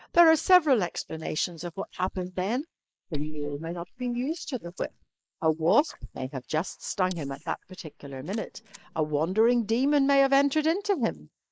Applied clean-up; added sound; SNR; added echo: neural mask model Resemble Enhance denoiser.